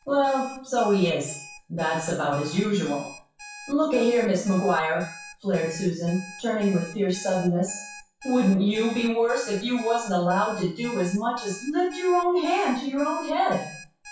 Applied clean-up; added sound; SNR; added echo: classical method WPE with log-MMSE.